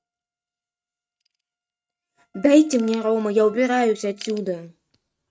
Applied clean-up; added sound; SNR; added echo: neural mask model RNNoise.